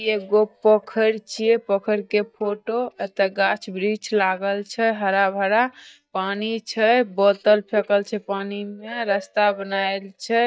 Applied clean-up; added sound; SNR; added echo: neural mask model DeepFilterNet 3.